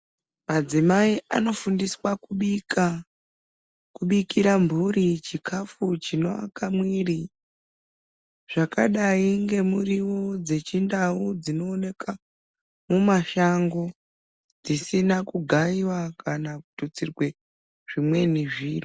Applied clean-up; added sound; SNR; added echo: none; none; none; none.